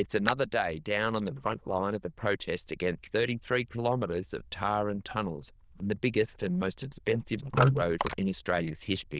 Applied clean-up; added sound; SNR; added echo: neural diffusion model UNIVERSE++.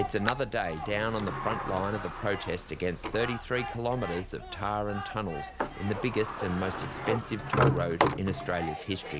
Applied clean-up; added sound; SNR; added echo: none; Sliding door; 4 dB; none.